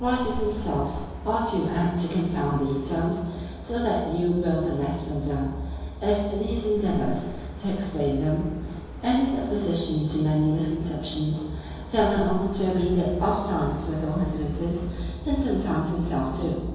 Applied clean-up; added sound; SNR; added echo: none; Cricket; 11 dB; reverberation time 1.2 s.